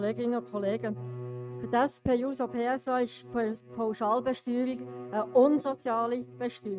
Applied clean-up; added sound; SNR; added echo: neural mask model RNNoise.